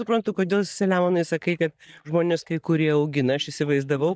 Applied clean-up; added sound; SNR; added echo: neural mask model DeepFilterNet 3.